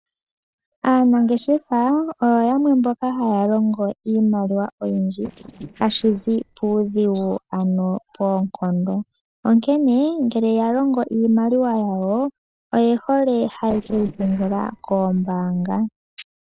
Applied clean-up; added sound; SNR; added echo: neural separator model SepFormer DNS4.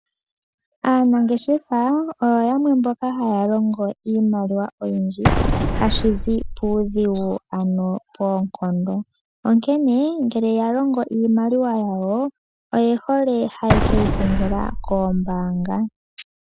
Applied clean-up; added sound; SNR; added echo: none; Explosion; 1 dB; none.